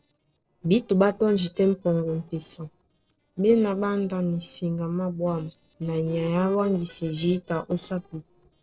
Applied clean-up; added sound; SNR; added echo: neural separator model SepFormer DNS4.